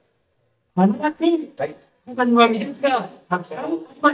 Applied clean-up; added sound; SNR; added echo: neural mask model DeepFilterNet 3.